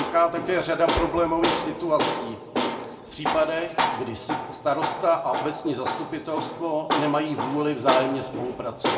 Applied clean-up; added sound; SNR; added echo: none; Tools; 3 dB; reverberation time 1.7 s.